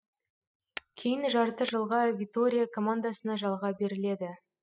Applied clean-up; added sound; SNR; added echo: classical method spectral subtraction.